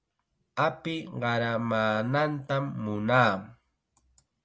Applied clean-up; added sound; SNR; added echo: none; none; none; none.